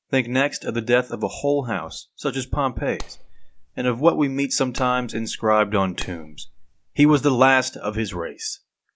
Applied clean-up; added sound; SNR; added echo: none; Clapping; 13 dB; none.